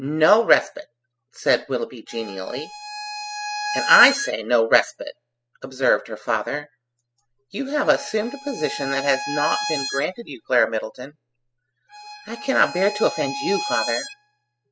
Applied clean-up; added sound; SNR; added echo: classical method spectral subtraction.